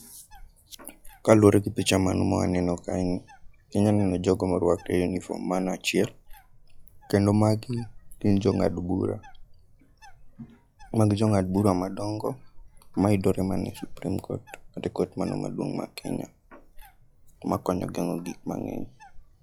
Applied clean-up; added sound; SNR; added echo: classical method log-MMSE.